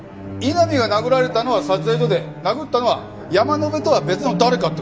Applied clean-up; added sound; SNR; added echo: none; none; none; none.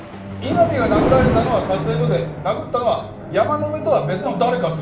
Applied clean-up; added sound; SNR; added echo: none; Thunder; 5 dB; reverberation time 0.4 s.